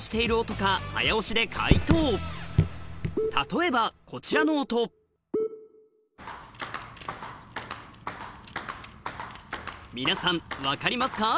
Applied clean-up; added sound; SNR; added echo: none; Raindrop / Drip; -2 dB; none.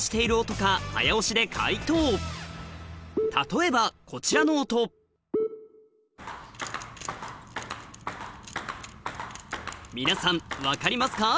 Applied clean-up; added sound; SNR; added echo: none; none; none; none.